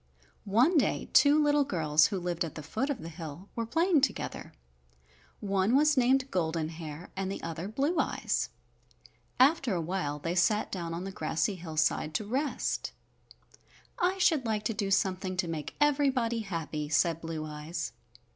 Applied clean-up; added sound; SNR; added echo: none; none; none; none.